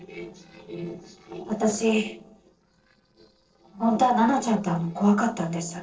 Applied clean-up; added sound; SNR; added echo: neural separator model SepFormer DNS4.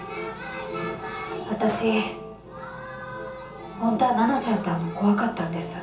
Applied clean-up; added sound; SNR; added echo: none; Gunshot, gunfire; 18 dB; reverberation time 0.6 s.